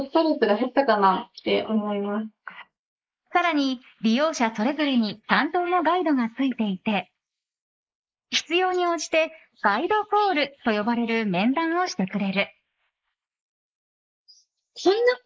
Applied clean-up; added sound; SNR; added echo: neural mask model Resemble Enhance denoiser.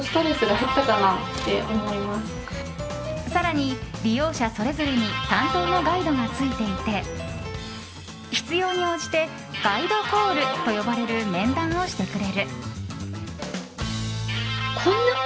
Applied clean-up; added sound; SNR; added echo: none; Guitar; 7 dB; none.